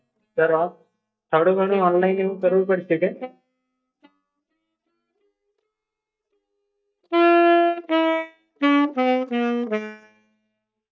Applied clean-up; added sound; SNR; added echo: neural mask model DeepFilterNet 3.